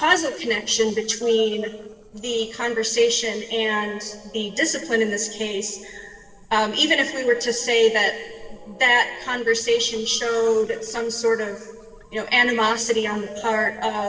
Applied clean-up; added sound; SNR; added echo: neural separator model SepFormer DNS4.